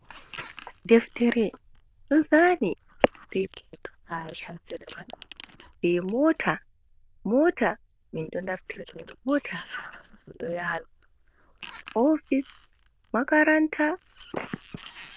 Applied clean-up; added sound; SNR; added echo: neural diffusion model UNIVERSE++.